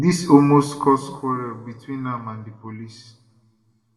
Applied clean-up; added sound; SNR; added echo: none; none; none; reverberation time 1.2 s.